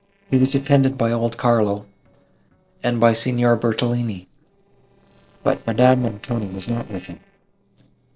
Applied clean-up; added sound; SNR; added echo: neural separator model SepFormer DNS4.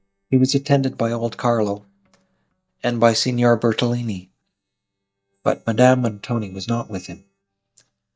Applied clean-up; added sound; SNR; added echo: neural mask model DeepFilterNet 3.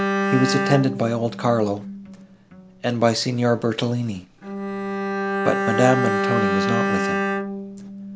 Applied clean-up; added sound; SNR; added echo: none; Bowed string instrument; 2 dB; none.